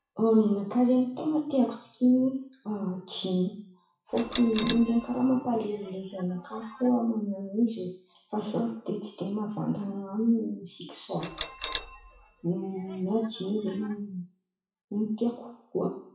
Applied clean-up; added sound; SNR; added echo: classical method WPE with log-MMSE.